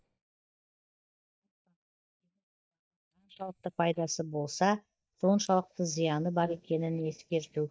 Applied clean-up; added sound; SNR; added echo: neural mask model DeepFilterNet 3.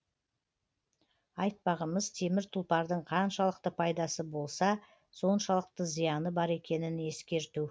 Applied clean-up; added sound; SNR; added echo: none; none; none; none.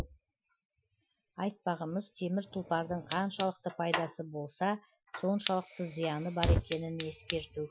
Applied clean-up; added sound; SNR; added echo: classical method Wiener filter.